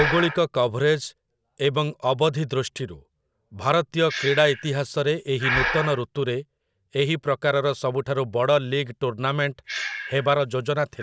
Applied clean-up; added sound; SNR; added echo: none; Breathing; 10 dB; none.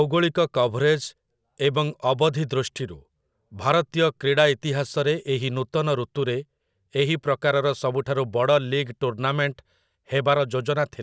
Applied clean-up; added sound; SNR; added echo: none; none; none; none.